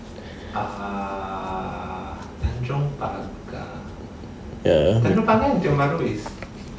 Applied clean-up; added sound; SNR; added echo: none; none; none; none.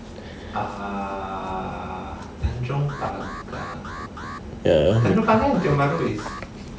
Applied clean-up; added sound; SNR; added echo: none; Alarm; 13 dB; none.